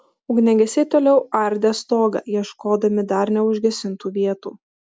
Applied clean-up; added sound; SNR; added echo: none; none; none; none.